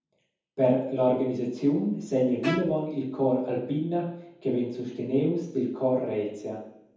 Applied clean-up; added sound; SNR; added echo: none; Bowed string instrument; 9 dB; reverberation time 0.9 s.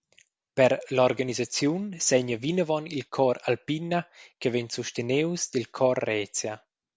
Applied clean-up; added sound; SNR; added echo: none; none; none; none.